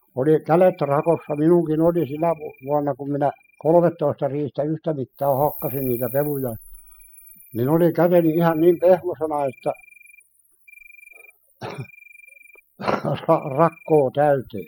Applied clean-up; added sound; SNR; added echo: classical method spectral subtraction.